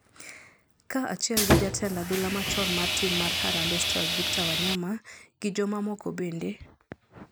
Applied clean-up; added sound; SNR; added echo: none; Sawing; -5 dB; none.